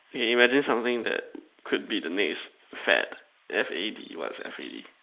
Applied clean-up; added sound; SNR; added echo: neural mask model Resemble Enhance denoiser.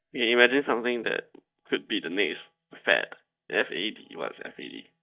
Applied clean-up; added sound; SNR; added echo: neural mask model DeepFilterNet 3.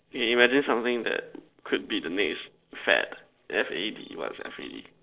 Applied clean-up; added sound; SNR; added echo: neural separator model SepFormer DNS4.